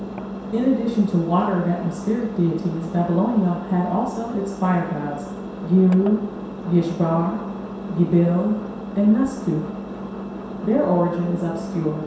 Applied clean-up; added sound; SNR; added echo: none; Engine; 9 dB; reverberation time 0.7 s.